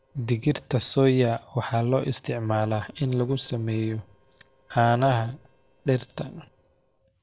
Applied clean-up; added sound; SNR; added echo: neural separator model SepFormer DNS4.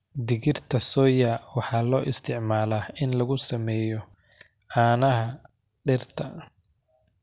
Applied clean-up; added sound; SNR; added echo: none; none; none; none.